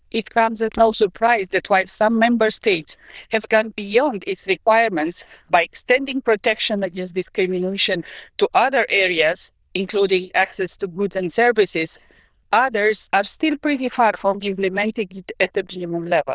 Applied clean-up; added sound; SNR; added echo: neural diffusion model UNIVERSE++.